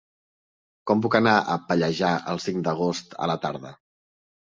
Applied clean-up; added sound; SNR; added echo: none; none; none; none.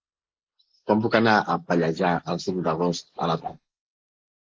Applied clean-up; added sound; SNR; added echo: neural mask model Resemble Enhance denoiser.